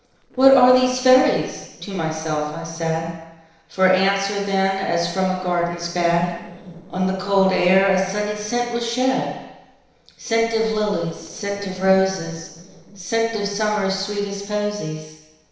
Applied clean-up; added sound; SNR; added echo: neural separator model SepFormer DNS4.